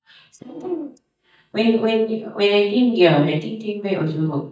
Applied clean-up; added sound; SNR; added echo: neural mask model DeepFilterNet 3.